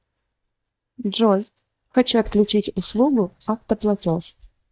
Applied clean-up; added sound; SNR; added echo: neural mask model DeepFilterNet 3.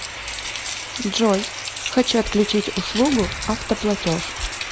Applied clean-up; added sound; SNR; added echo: none; Rain; 7 dB; none.